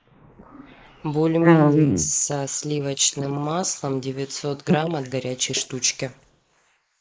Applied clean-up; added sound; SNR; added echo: neural mask model Resemble Enhance denoiser.